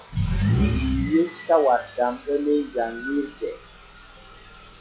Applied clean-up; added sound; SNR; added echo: classical method log-MMSE.